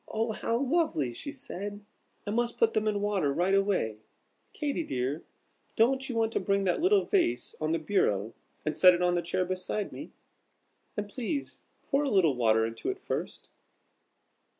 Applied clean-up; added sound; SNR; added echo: none; none; none; none.